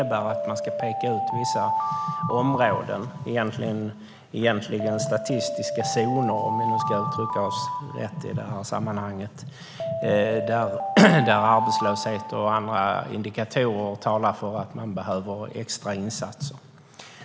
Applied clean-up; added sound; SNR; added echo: none; Alarm; 5 dB; none.